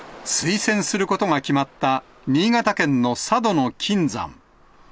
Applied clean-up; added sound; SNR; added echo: none; none; none; none.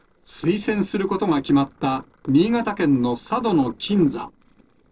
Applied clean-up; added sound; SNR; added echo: neural separator model SepFormer DNS4.